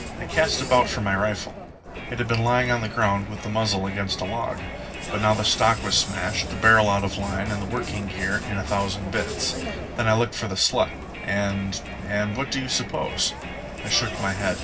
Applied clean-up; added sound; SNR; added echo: none; Crowd; 8 dB; reverberation time 0.4 s.